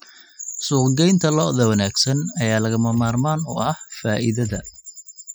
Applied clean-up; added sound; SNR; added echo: classical method Wiener filter.